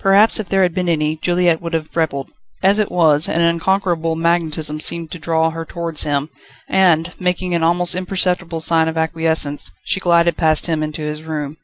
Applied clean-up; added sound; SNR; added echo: none; none; none; none.